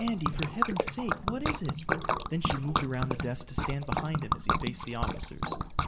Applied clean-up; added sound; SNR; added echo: none; Liquid; -3 dB; reverberation time 1.2 s.